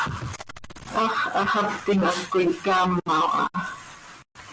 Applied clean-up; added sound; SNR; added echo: none; none; none; none.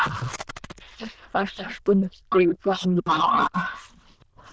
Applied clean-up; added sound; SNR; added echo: neural diffusion model UNIVERSE++.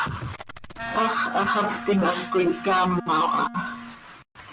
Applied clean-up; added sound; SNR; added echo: none; Wind instrument, woodwind instrument; 12 dB; none.